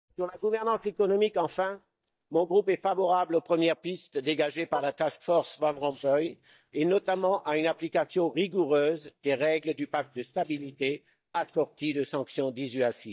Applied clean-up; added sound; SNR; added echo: neural mask model DeepFilterNet 3.